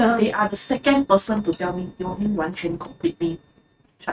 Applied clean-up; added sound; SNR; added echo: neural mask model RNNoise.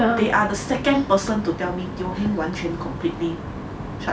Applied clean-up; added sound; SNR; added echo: none; none; none; none.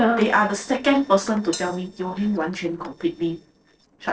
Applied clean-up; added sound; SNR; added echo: neural separator model SepFormer DNS4.